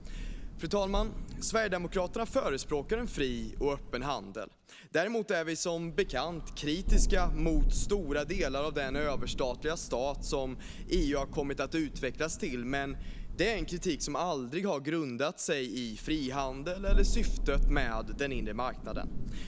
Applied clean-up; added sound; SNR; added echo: none; Thunder; 0 dB; none.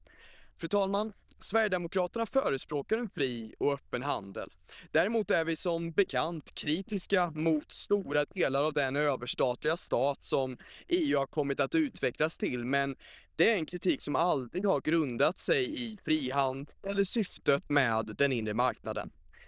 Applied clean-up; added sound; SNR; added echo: neural diffusion model UNIVERSE++.